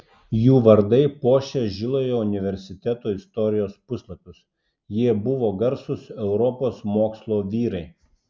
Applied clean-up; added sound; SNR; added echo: none; none; none; none.